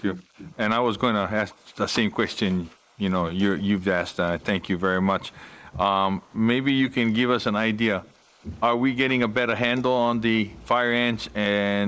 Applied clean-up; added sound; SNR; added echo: neural mask model Resemble Enhance denoiser.